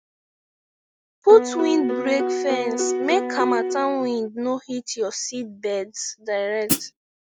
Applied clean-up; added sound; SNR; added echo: none; Piano + Hi-hat; 2 dB; none.